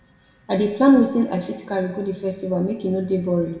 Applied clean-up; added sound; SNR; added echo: none; none; none; reverberation time 1.0 s.